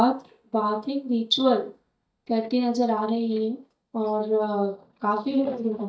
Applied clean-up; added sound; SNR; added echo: neural mask model DeepFilterNet 3.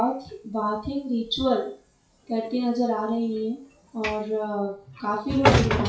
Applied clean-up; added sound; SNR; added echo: classical method WPE with log-MMSE.